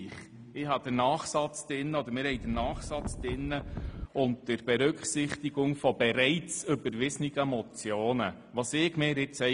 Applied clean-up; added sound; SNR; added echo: none; Wind; 7 dB; none.